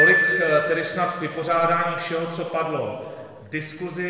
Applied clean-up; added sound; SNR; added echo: none; Piano; 3 dB; reverberation time 1.5 s.